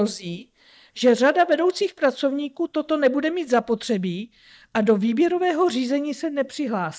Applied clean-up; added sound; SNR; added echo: neural mask model DeepFilterNet 3.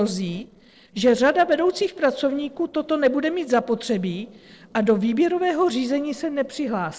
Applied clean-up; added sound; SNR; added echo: neural separator model SepFormer DNS4.